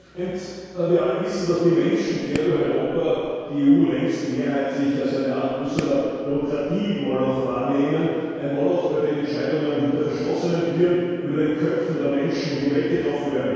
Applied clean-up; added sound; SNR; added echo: none; Fireworks; 17 dB; reverberation time 2.0 s.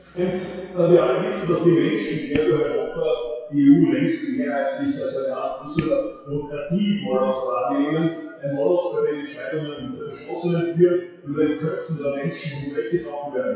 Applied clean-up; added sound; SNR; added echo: classical method WPE with log-MMSE.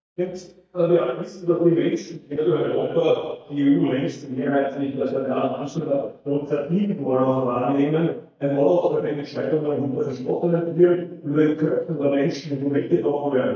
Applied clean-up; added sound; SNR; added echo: neural mask model DeepFilterNet 3.